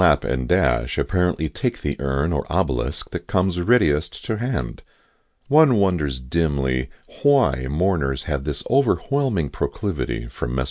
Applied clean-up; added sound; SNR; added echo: none; none; none; none.